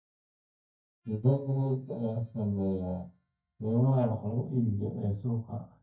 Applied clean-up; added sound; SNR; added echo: neural mask model DeepFilterNet 3.